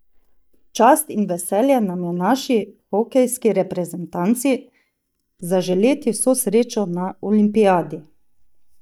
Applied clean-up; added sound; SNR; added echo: neural mask model DeepFilterNet 3.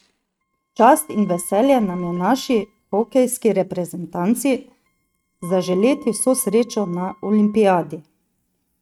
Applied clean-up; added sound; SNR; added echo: neural mask model RNNoise.